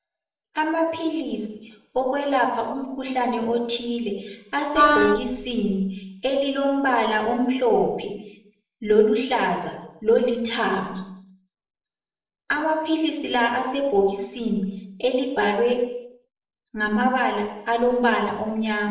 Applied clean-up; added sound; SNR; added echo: neural separator model SepFormer DNS4.